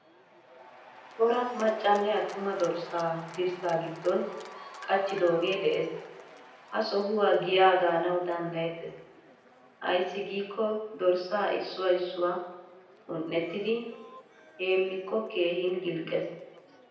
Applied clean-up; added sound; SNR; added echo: none; Applause / Cheering; 20 dB; reverberation time 0.9 s.